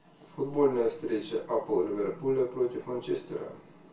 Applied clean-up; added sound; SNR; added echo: none; none; none; reverberation time 0.3 s.